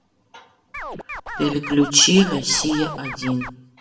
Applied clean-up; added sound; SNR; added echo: none; Scratching (performance technique); 11 dB; reverberation time 0.8 s.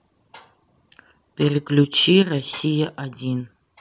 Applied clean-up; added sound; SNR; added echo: none; none; none; none.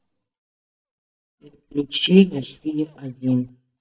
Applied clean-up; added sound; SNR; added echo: neural mask model DeepFilterNet 3.